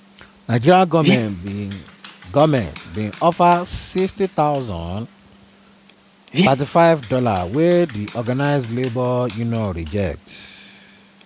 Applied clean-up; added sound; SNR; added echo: none; Dog; 11 dB; none.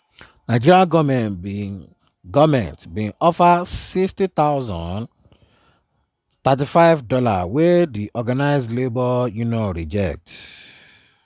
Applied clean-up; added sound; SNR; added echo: none; none; none; none.